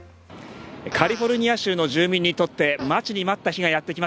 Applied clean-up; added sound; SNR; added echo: none; Fart; 19 dB; none.